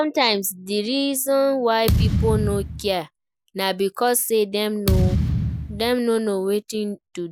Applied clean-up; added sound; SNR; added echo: none; Thump, thud; -1 dB; none.